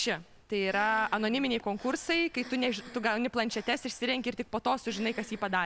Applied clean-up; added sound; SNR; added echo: none; Breathing; 20 dB; none.